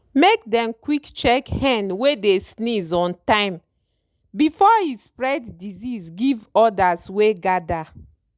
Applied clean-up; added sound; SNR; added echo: none; none; none; none.